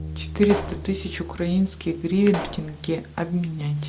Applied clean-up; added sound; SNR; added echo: none; Bass guitar + Explosion; 11 dB; none.